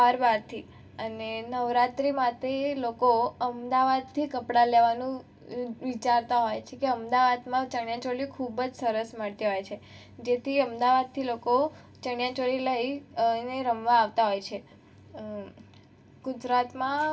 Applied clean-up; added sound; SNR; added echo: none; none; none; reverberation time 0.2 s.